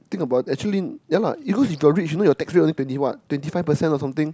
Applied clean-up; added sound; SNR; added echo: none; none; none; none.